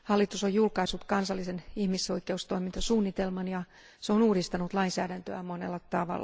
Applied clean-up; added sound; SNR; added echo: none; none; none; none.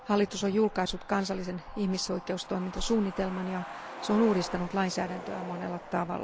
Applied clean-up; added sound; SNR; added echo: none; Truck; 13 dB; none.